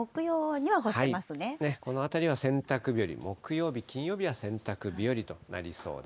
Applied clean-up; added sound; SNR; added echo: neural mask model Resemble Enhance denoiser.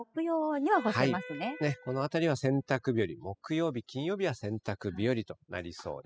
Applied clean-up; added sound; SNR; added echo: classical method spectral subtraction.